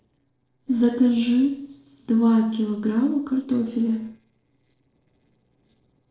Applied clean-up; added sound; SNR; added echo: neural separator model SepFormer DNS4.